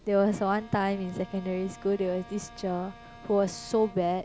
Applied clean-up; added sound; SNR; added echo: none; Mechanical fan + Bowed string instrument; 19 dB; none.